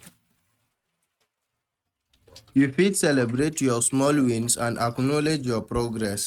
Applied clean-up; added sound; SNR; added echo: neural mask model RNNoise.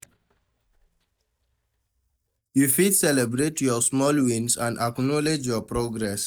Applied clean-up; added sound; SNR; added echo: neural mask model DeepFilterNet 3.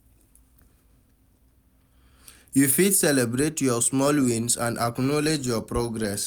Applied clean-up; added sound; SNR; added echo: none; none; none; none.